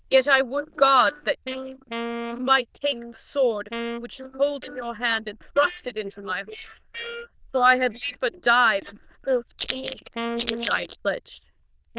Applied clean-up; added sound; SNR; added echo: neural diffusion model UNIVERSE++.